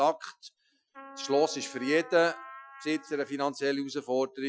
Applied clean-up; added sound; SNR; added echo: classical method Wiener filter.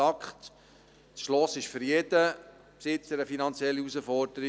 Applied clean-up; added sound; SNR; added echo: none; none; none; none.